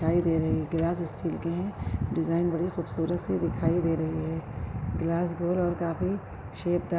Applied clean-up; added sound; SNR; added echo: none; none; none; none.